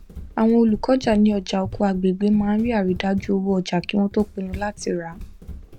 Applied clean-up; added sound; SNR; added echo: none; Run; 16 dB; none.